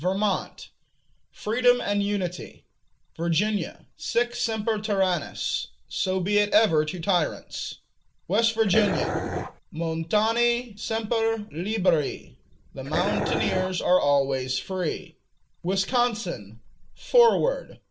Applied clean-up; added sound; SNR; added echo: none; Dog; 2 dB; reverberation time 0.2 s.